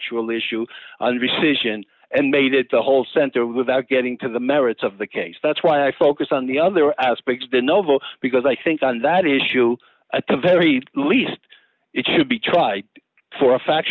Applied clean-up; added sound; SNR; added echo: none; none; none; none.